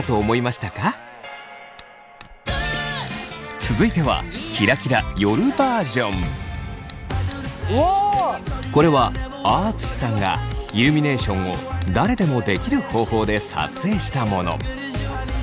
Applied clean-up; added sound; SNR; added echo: none; Hammer; 18 dB; none.